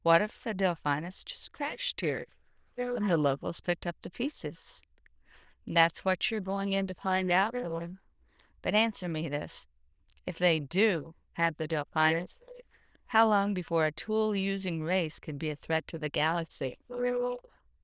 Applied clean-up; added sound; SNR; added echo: neural diffusion model UNIVERSE++.